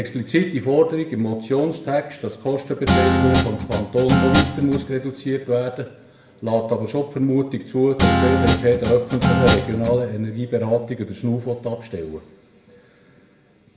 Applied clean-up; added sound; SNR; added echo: none; Guitar; -2 dB; reverberation time 0.7 s.